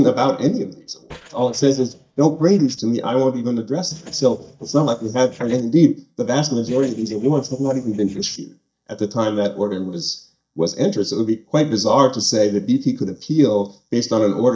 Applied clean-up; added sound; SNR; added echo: neural mask model DeepFilterNet 3.